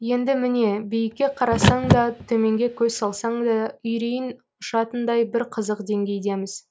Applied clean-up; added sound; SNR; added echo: none; Car; 2 dB; none.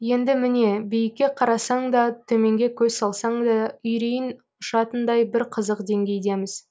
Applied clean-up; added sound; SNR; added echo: none; none; none; none.